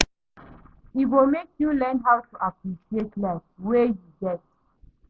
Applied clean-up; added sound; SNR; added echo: none; none; none; none.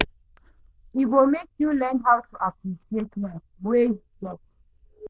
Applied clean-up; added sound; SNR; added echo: neural diffusion model UNIVERSE++.